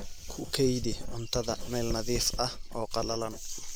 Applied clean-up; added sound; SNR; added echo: none; Writing; 4 dB; none.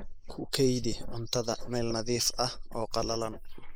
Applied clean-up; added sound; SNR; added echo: neural mask model Resemble Enhance denoiser.